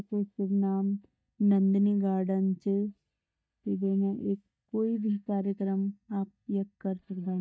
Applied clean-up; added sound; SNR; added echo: neural mask model DeepFilterNet 3.